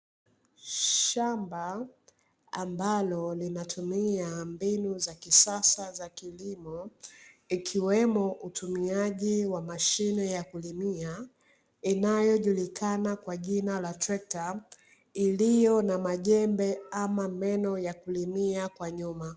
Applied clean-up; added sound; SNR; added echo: none; none; none; none.